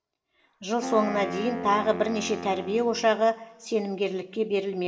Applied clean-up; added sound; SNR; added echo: none; Wind instrument, woodwind instrument; 10 dB; reverberation time 1.0 s.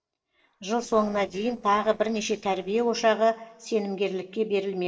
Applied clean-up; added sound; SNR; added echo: neural separator model SepFormer DNS4.